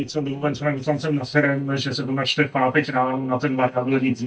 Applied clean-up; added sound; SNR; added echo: neural mask model DeepFilterNet 3.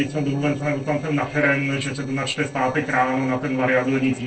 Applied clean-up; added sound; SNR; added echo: neural separator model SepFormer DNS4.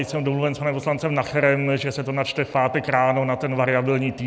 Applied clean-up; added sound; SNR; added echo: none; none; none; none.